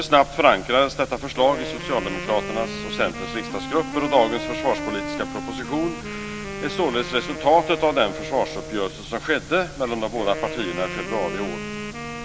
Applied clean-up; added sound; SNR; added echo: none; Wind instrument, woodwind instrument; 9 dB; none.